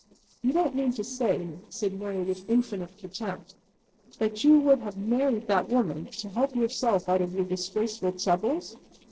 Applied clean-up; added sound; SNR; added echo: neural separator model SepFormer DNS4.